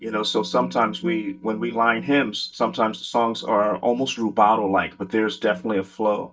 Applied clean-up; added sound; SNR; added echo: neural mask model DeepFilterNet 3.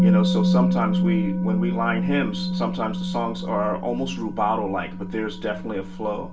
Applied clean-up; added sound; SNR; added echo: none; Musical instrument; -3 dB; reverberation time 0.3 s.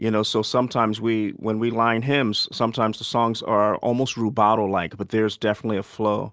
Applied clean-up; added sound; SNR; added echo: none; none; none; none.